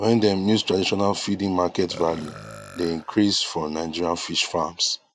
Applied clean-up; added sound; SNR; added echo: none; Burping, eructation; 20 dB; none.